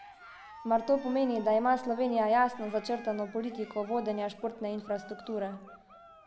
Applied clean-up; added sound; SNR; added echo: none; Cheering; 19 dB; none.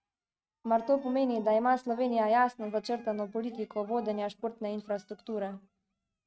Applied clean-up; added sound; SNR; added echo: neural mask model RNNoise.